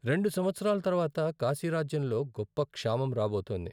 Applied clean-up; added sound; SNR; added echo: none; none; none; none.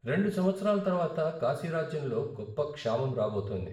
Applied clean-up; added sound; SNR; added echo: none; none; none; reverberation time 0.7 s.